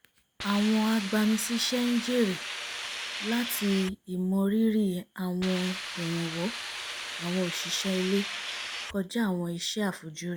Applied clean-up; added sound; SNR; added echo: none; Hiss; 7 dB; none.